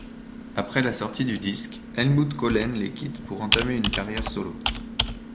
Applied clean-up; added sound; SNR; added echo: none; Computer keyboard; 5 dB; none.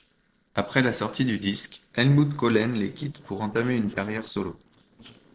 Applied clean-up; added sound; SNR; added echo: neural separator model SepFormer DNS4.